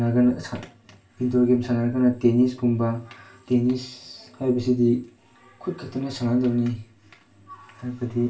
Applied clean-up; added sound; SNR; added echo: none; none; none; reverberation time 0.3 s.